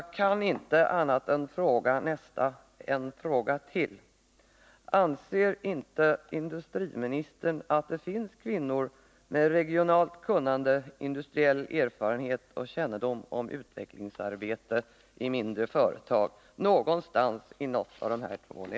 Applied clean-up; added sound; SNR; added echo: none; none; none; none.